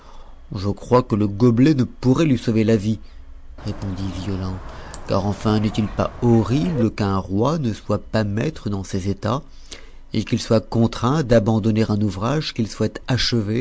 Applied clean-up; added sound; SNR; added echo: none; Bird; 14 dB; none.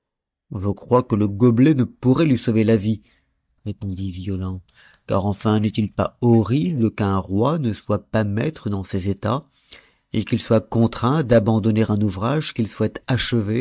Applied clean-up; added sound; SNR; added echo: neural mask model DeepFilterNet 3.